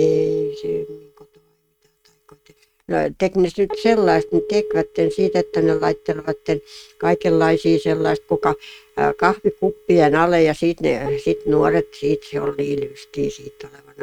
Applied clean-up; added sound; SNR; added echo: neural mask model RNNoise.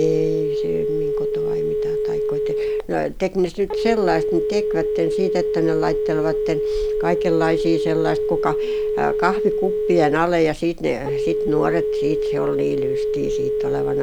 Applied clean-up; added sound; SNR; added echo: none; Telephone; -1 dB; none.